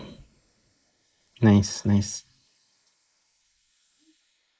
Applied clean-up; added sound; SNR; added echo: neural mask model Resemble Enhance denoiser.